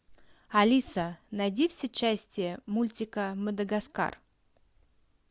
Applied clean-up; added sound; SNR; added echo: none; none; none; none.